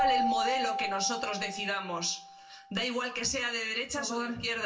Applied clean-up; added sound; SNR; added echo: none; Keyboard (musical); 2 dB; reverberation time 0.2 s.